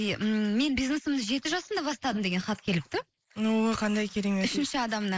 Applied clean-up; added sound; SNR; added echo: neural mask model Resemble Enhance denoiser.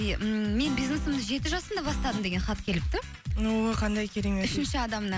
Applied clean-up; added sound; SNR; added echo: none; Guitar; 12 dB; none.